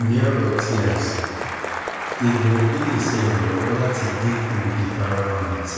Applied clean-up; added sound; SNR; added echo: none; Applause; 7 dB; reverberation time 1.8 s.